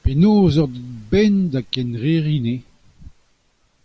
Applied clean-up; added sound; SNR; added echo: none; none; none; none.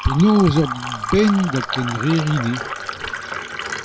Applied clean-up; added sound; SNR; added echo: none; Fill (with liquid); 8 dB; none.